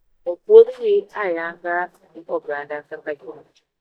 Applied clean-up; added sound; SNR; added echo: neural mask model DeepFilterNet 3.